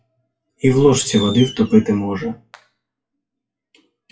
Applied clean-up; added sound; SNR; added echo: classical method WPE with log-MMSE.